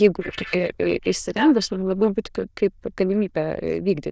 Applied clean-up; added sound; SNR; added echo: neural diffusion model UNIVERSE++.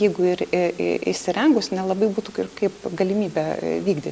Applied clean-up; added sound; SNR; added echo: none; none; none; none.